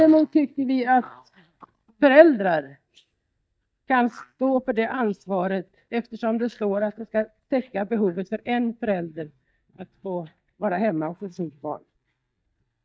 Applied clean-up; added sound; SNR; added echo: neural mask model DeepFilterNet 3.